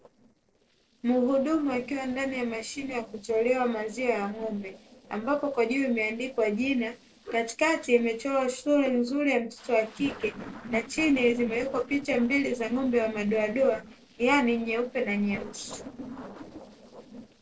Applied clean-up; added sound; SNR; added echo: neural separator model SepFormer DNS4.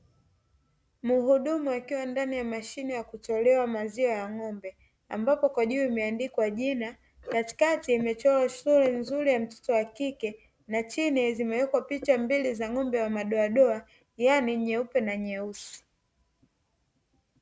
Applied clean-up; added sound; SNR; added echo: none; none; none; none.